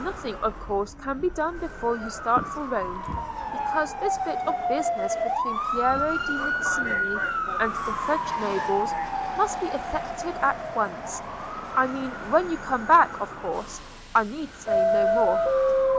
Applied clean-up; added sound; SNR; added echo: none; Subway, metro, underground + Motor vehicle (road) / Siren; 0 dB; none.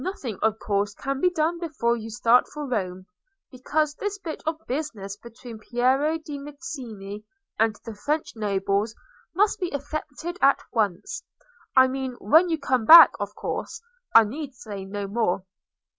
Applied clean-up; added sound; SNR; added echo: none; none; none; none.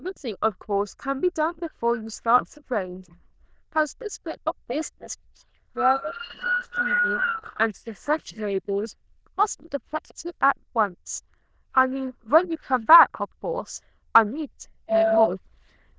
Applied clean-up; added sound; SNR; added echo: neural diffusion model UNIVERSE++.